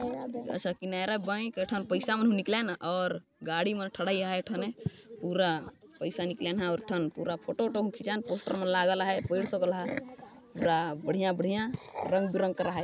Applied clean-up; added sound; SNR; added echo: none; none; none; none.